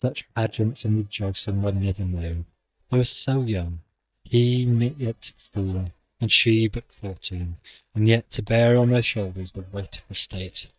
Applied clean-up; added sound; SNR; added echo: neural mask model DeepFilterNet 3.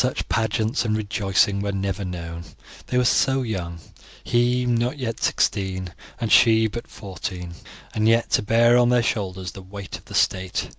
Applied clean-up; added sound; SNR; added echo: none; none; none; none.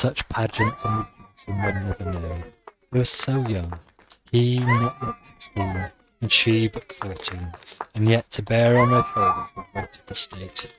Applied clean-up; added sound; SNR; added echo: neural mask model RNNoise.